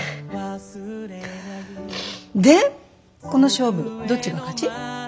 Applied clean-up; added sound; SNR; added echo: none; none; none; none.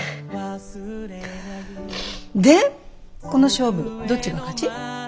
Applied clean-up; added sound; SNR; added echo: none; Meow; 18 dB; none.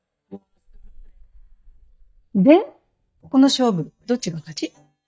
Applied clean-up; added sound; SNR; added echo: neural mask model DeepFilterNet 3.